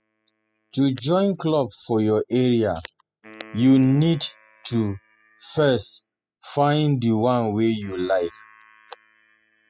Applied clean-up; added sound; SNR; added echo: classical method spectral subtraction.